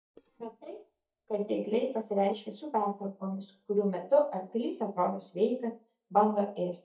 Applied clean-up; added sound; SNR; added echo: neural mask model DeepFilterNet 3.